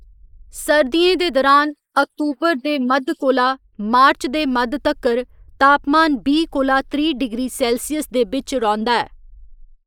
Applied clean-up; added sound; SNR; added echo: neural mask model Resemble Enhance denoiser.